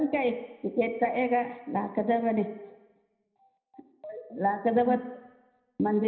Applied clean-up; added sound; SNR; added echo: none; none; none; reverberation time 0.9 s.